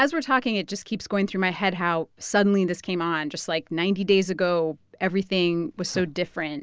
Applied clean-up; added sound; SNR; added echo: none; none; none; none.